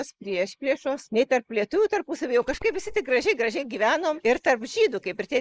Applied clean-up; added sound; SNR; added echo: neural mask model Resemble Enhance denoiser.